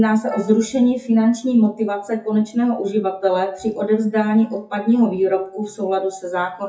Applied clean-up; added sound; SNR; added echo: classical method WPE with log-MMSE.